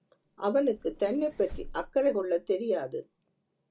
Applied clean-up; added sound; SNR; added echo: none; Vehicle; 17 dB; none.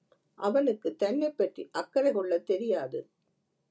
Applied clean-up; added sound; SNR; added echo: none; none; none; none.